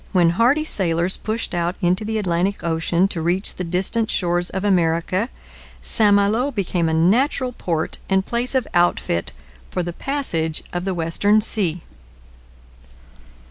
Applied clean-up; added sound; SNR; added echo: none; none; none; none.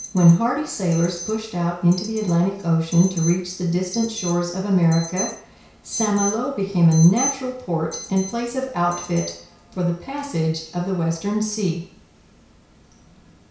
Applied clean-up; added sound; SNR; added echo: none; Alarm; 14 dB; reverberation time 0.6 s.